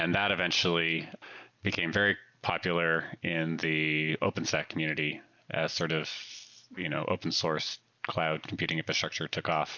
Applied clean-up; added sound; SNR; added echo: none; none; none; none.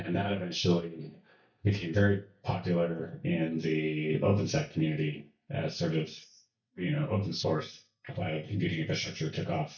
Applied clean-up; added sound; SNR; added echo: neural mask model DeepFilterNet 3.